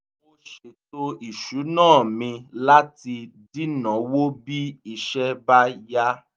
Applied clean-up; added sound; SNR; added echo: none; none; none; none.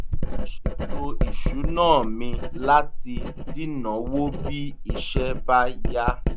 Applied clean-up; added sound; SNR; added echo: none; Writing; -2 dB; none.